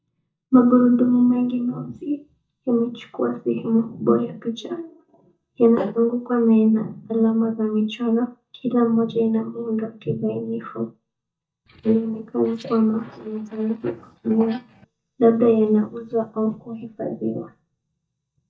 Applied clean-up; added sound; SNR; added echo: neural mask model DeepFilterNet 3.